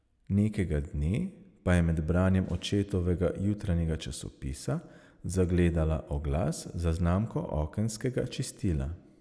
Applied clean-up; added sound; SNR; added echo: none; none; none; none.